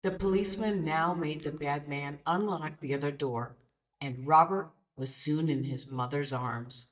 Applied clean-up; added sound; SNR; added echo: neural mask model DeepFilterNet 3.